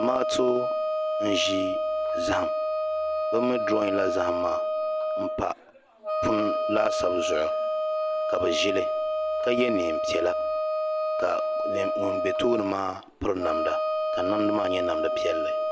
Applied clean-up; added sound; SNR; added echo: none; Wind instrument, woodwind instrument; -3 dB; none.